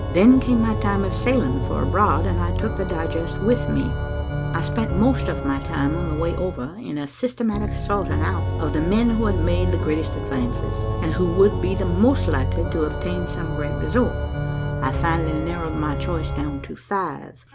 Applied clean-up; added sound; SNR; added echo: none; Organ; 1 dB; none.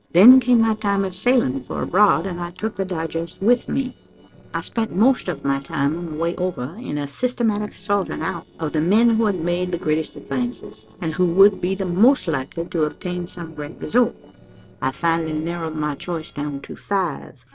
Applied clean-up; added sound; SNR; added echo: neural separator model SepFormer DNS4.